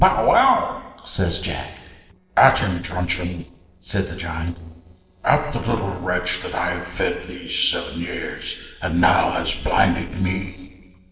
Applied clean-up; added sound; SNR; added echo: neural separator model SepFormer DNS4.